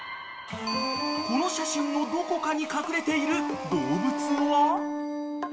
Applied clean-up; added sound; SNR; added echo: none; Sawing; 13 dB; reverberation time 2.8 s.